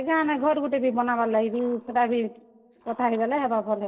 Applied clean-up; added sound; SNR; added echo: neural separator model SepFormer DNS4.